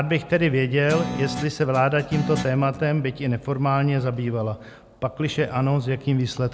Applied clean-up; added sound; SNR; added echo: none; Guitar; 9 dB; none.